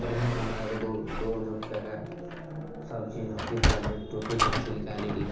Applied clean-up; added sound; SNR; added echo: none; Sliding door; -1 dB; reverberation time 0.7 s.